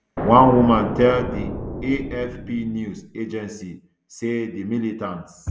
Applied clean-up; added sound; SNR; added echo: none; Explosion; 7 dB; none.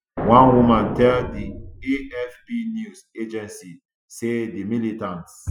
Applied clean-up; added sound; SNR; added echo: classical method Wiener filter.